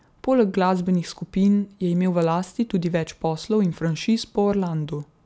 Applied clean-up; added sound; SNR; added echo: none; none; none; none.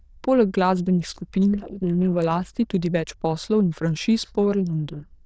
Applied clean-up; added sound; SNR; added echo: neural diffusion model UNIVERSE++.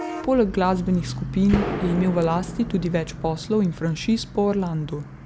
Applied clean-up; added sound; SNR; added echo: none; Gunshot, gunfire + Bus / Vehicle horn, car horn, honking; 9 dB; none.